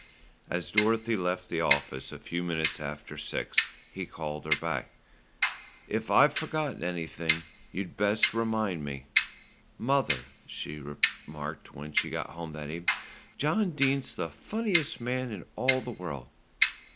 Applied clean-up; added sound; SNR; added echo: none; Clock; -1 dB; none.